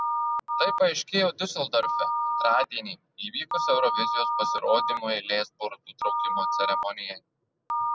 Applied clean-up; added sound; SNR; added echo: none; Telephone; 0 dB; none.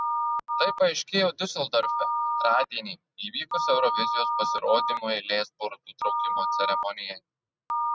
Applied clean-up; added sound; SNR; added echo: neural mask model RNNoise.